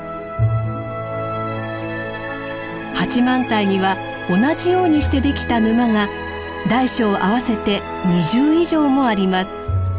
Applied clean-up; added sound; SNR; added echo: none; none; none; none.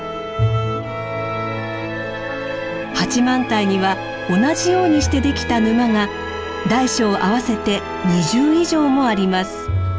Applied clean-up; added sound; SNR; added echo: none; Bowed string instrument; 13 dB; none.